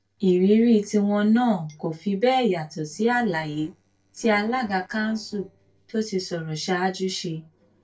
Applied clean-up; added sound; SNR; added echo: neural separator model SepFormer DNS4.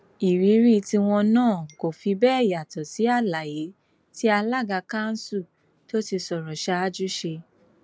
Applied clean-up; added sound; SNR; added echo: none; none; none; none.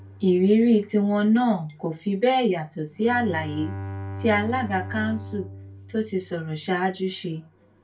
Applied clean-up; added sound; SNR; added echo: none; Bowed string instrument; 14 dB; reverberation time 0.2 s.